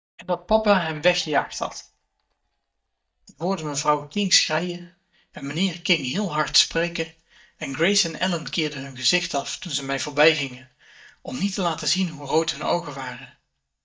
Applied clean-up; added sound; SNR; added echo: neural mask model DeepFilterNet 3.